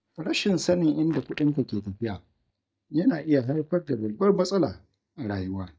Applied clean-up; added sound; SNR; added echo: neural mask model DeepFilterNet 3.